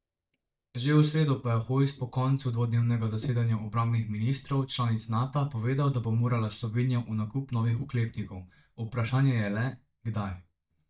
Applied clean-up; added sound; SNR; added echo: neural mask model DeepFilterNet 3.